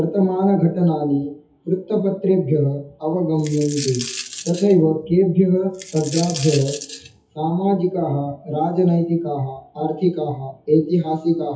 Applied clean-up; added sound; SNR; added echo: classical method WPE with log-MMSE.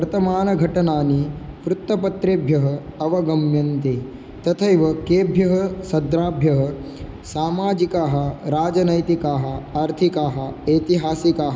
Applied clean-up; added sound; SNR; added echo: none; none; none; none.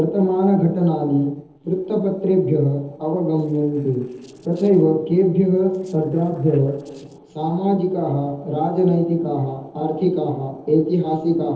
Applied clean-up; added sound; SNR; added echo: neural separator model SepFormer DNS4.